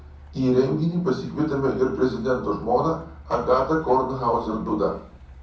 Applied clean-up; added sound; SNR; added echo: none; Truck; 20 dB; reverberation time 0.6 s.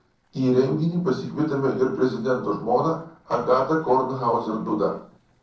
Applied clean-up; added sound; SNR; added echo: neural separator model SepFormer DNS4.